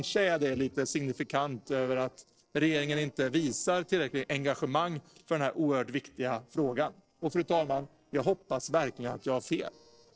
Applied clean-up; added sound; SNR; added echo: neural separator model SepFormer DNS4.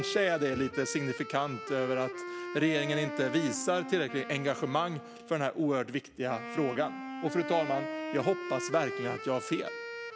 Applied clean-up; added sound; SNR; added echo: none; Wind instrument, woodwind instrument; 8 dB; none.